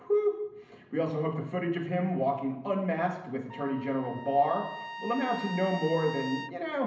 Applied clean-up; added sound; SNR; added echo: none; Trumpet; 10 dB; reverberation time 0.8 s.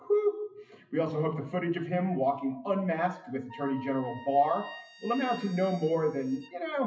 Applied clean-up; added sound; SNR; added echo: classical method WPE with log-MMSE.